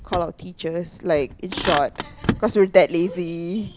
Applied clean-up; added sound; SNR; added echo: none; Motor vehicle (road); 9 dB; none.